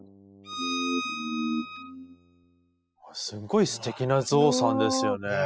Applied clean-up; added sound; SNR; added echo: classical method spectral subtraction.